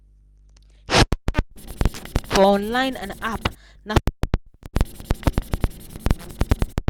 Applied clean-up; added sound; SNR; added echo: none; Writing; 16 dB; none.